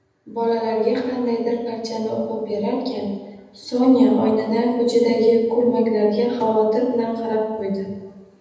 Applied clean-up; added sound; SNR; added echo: none; none; none; reverberation time 1.1 s.